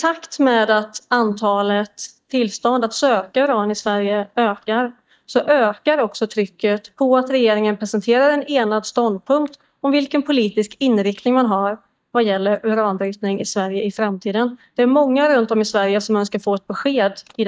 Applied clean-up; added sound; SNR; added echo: neural mask model DeepFilterNet 3.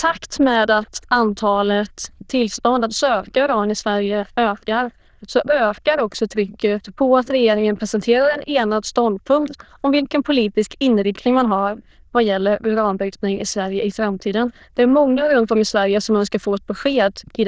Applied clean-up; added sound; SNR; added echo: neural diffusion model UNIVERSE++.